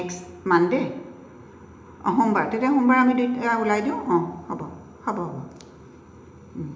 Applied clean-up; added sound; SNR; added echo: none; none; none; reverberation time 0.8 s.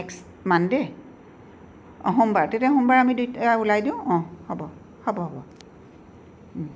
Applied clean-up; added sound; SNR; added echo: none; none; none; none.